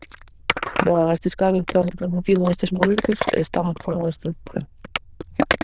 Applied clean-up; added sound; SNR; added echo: neural diffusion model UNIVERSE++.